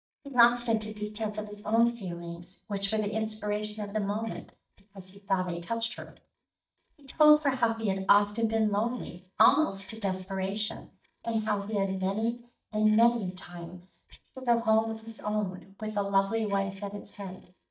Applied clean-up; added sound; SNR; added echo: neural mask model DeepFilterNet 3.